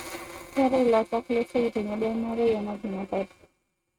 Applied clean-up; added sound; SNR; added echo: neural mask model RNNoise.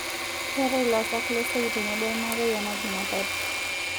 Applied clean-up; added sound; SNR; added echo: none; Engine / Mechanisms; 0 dB; none.